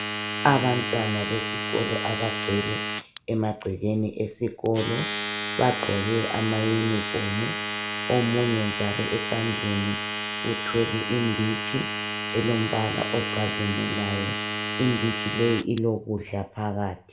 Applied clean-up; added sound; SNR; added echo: none; Domestic sounds, home sounds; 3 dB; reverberation time 0.4 s.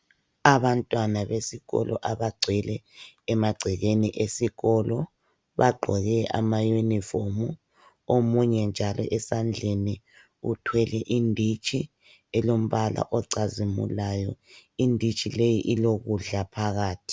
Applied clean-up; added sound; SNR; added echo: none; none; none; none.